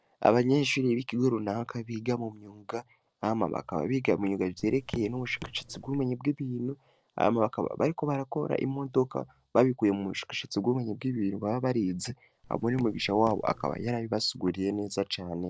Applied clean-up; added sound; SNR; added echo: neural separator model SepFormer DNS4.